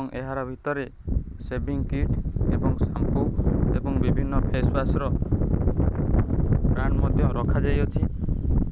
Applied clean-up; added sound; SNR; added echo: none; none; none; none.